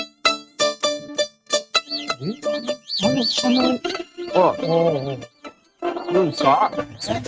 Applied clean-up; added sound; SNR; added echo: neural mask model RNNoise.